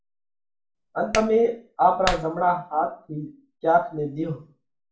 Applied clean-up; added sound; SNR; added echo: none; Clapping; 9 dB; reverberation time 0.4 s.